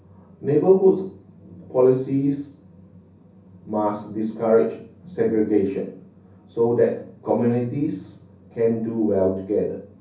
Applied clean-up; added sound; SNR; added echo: none; none; none; reverberation time 0.6 s.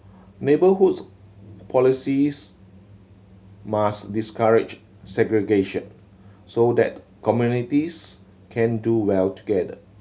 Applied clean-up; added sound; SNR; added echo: none; none; none; none.